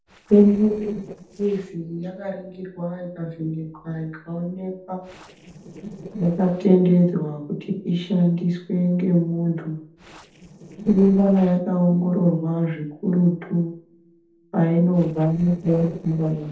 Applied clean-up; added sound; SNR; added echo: neural separator model SepFormer DNS4.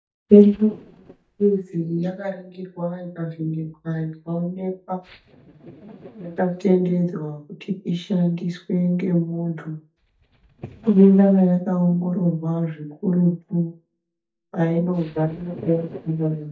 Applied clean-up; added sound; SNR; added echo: neural mask model DeepFilterNet 3.